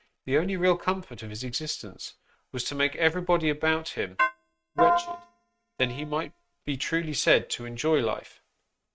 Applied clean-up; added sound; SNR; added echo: neural mask model RNNoise.